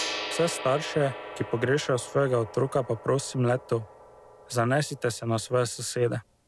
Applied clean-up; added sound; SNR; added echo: none; Gong; 12 dB; none.